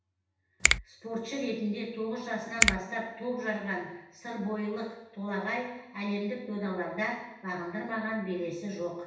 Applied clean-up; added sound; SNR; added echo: none; Finger snapping; -2 dB; reverberation time 0.9 s.